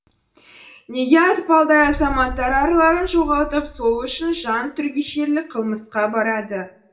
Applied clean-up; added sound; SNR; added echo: none; Boom; 13 dB; reverberation time 0.4 s.